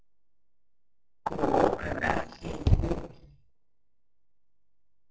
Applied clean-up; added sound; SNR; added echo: neural separator model SepFormer DNS4.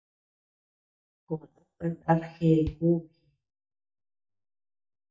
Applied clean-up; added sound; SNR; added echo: neural mask model DeepFilterNet 3.